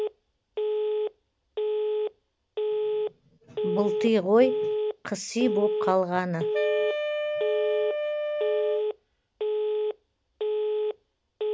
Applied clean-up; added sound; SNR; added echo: none; Telephone + Wind instrument, woodwind instrument; -3 dB; none.